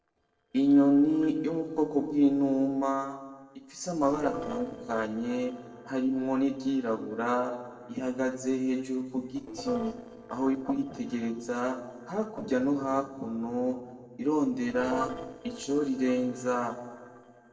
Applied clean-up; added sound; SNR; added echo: neural separator model SepFormer DNS4.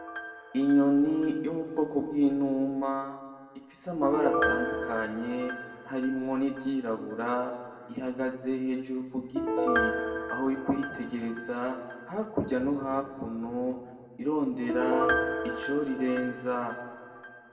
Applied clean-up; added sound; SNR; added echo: none; Piano; 5 dB; reverberation time 1.9 s.